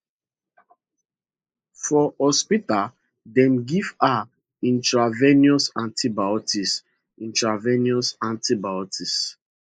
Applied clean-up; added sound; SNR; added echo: neural mask model Resemble Enhance denoiser.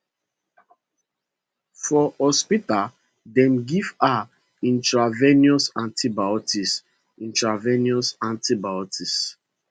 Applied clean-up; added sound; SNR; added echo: none; none; none; none.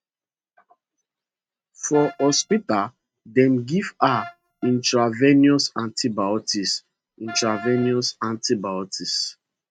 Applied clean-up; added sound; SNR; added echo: neural mask model RNNoise.